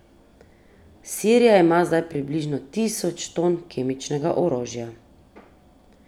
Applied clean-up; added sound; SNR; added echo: none; none; none; none.